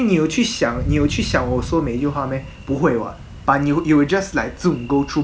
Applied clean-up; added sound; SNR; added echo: none; Thunder; 11 dB; none.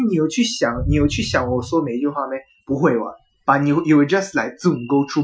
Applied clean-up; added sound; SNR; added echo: classical method Wiener filter.